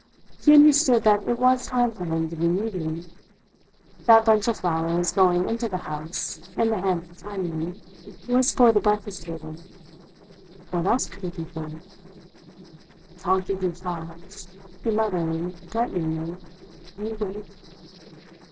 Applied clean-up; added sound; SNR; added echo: neural separator model SepFormer DNS4.